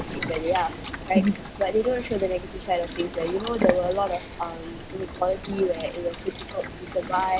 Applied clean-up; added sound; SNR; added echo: none; Thunder + Boiling; 11 dB; none.